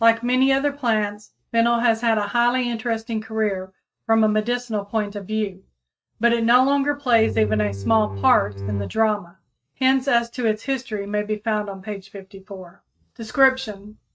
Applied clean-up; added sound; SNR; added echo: neural mask model RNNoise.